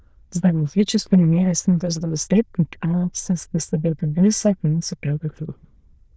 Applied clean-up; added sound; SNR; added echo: neural diffusion model UNIVERSE++.